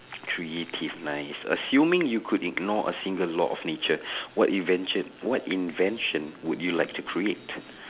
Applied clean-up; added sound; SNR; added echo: none; none; none; none.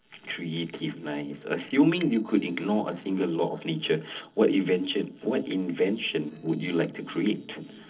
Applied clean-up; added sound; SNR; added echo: neural separator model SepFormer DNS4.